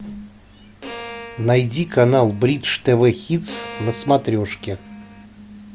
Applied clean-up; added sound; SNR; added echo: none; Bowed string instrument; 18 dB; none.